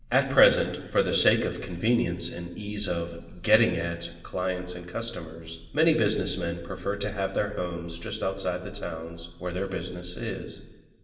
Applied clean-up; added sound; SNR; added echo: none; none; none; reverberation time 1.1 s.